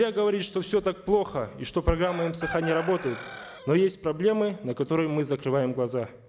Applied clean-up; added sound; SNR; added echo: none; Chicken, rooster; 17 dB; none.